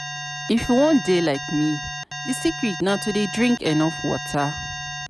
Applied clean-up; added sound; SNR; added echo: none; Alarm; 9 dB; none.